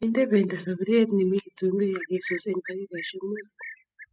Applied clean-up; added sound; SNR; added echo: classical method spectral subtraction.